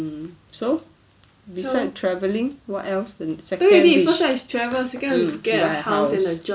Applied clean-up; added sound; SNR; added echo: none; none; none; none.